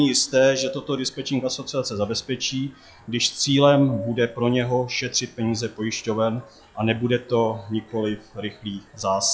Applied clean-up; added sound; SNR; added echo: classical method log-MMSE.